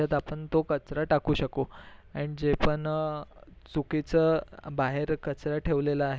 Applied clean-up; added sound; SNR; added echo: none; none; none; none.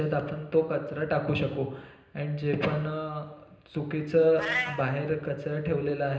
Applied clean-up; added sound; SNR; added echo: none; Meow; 13 dB; reverberation time 0.9 s.